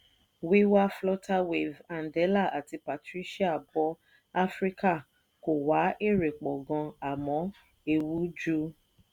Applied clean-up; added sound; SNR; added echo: none; none; none; none.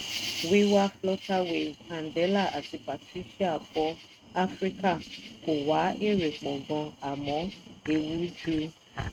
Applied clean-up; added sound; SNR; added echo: neural mask model RNNoise.